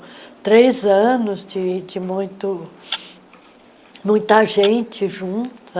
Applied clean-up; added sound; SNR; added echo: none; Tap / Glass; 16 dB; none.